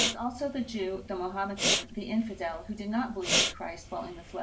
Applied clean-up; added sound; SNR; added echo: none; Respiratory sounds; 0 dB; reverberation time 0.5 s.